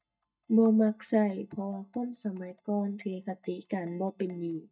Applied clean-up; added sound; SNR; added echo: neural mask model DeepFilterNet 3.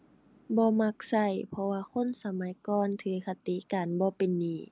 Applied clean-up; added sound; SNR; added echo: none; none; none; none.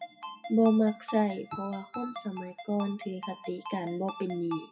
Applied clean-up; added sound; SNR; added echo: classical method WPE with log-MMSE.